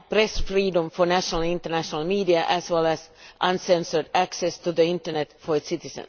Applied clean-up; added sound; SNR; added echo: none; none; none; none.